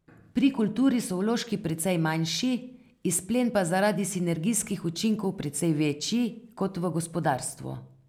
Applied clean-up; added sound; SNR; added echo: none; none; none; none.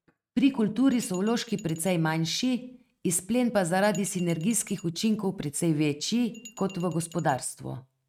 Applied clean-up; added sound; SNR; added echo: neural mask model RNNoise.